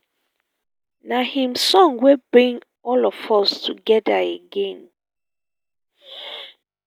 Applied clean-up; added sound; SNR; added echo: none; none; none; none.